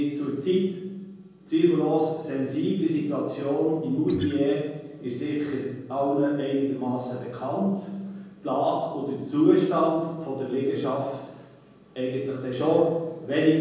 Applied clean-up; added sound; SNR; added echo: none; Acoustic guitar; 10 dB; reverberation time 1.3 s.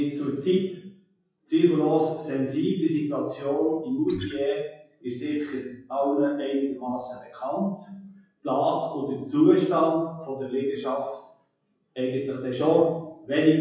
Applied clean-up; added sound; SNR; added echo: classical method WPE with log-MMSE.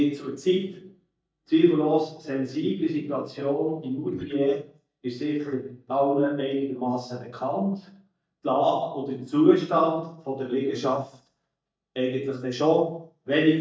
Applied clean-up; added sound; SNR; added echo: neural mask model DeepFilterNet 3.